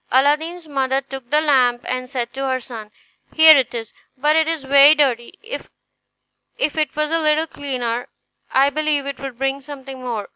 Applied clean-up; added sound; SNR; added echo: none; none; none; none.